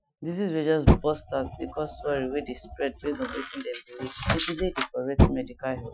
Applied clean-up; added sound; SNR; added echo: classical method Wiener filter.